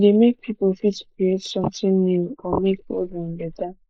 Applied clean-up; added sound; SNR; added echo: neural mask model Resemble Enhance denoiser.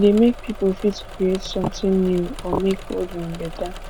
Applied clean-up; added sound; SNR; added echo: none; Engine / Mechanisms; 13 dB; none.